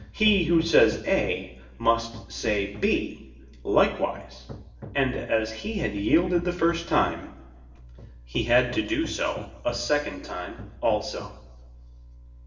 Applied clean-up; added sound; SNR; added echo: none; Hammer; 18 dB; reverberation time 0.9 s.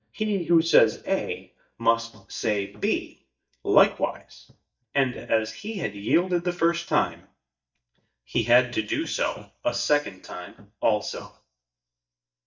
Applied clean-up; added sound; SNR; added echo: neural mask model DeepFilterNet 3.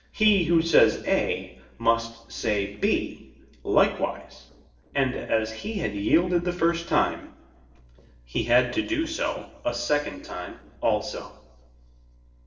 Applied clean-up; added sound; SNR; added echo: neural separator model SepFormer DNS4.